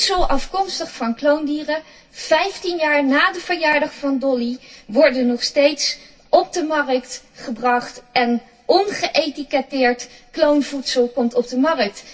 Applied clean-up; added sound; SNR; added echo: none; none; none; reverberation time 0.2 s.